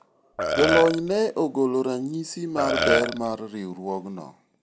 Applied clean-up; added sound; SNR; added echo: none; Burping, eructation; -1 dB; none.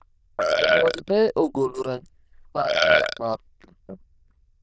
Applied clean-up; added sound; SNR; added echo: neural diffusion model UNIVERSE++.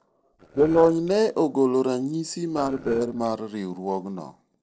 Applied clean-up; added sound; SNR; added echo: neural separator model SepFormer DNS4.